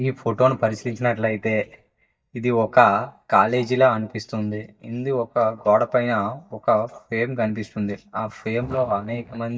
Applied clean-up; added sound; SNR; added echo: neural mask model DeepFilterNet 3.